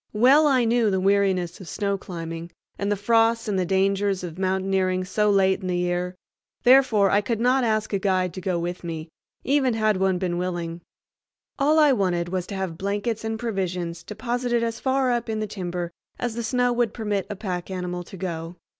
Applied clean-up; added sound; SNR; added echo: none; none; none; none.